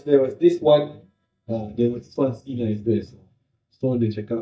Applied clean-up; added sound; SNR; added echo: neural mask model DeepFilterNet 3.